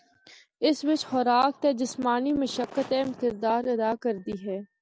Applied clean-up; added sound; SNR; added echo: none; none; none; none.